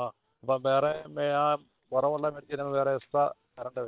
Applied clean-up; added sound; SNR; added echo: neural separator model SepFormer WHAM!.